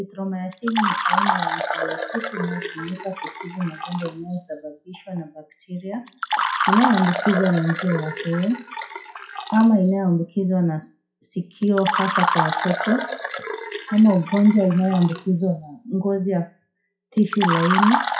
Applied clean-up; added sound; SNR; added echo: classical method WPE with log-MMSE.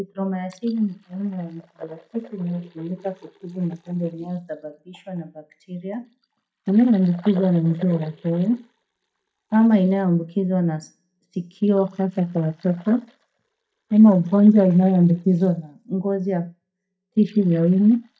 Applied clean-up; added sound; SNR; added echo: neural mask model DeepFilterNet 3.